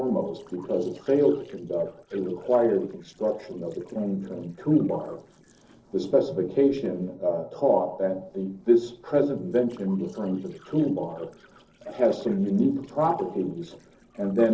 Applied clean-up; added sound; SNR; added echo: neural separator model SepFormer DNS4.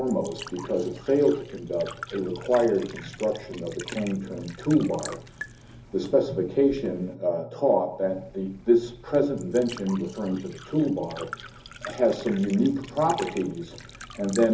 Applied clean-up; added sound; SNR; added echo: none; Liquid; 18 dB; reverberation time 0.4 s.